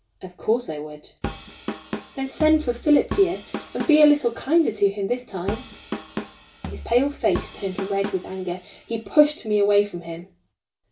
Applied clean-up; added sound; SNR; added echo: none; Drum kit; 11 dB; reverberation time 0.2 s.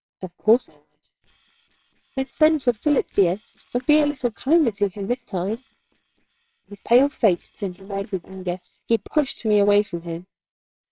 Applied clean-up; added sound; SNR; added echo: neural separator model SepFormer WHAMR!.